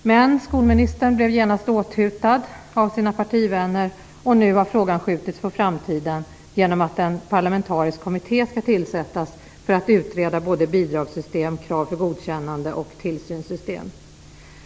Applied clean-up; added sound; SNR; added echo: none; none; none; none.